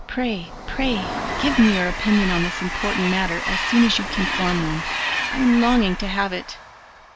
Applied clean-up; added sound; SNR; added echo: none; Train; 5 dB; none.